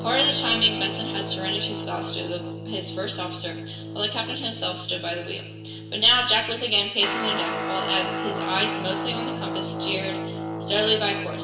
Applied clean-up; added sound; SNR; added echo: none; Guitar; 6 dB; reverberation time 0.8 s.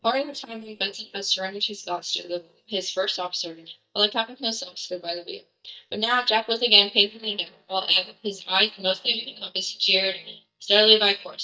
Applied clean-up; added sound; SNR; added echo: neural mask model DeepFilterNet 3.